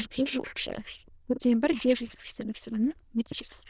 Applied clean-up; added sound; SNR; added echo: neural diffusion model UNIVERSE++.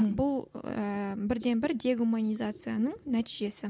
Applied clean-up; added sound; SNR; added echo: none; none; none; none.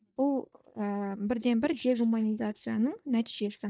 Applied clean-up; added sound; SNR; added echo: neural mask model DeepFilterNet 3.